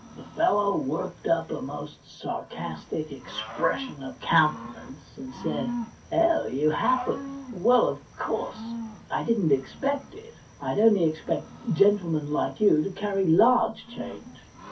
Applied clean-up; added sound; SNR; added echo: none; Cricket / Growling; 15 dB; reverberation time 0.3 s.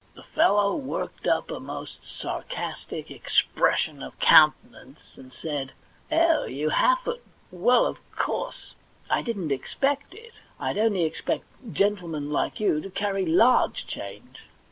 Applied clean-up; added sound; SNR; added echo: none; none; none; none.